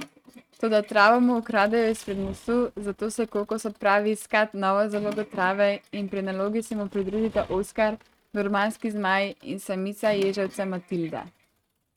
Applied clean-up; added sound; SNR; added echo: neural mask model RNNoise.